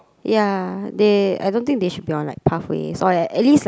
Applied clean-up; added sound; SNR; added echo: none; none; none; none.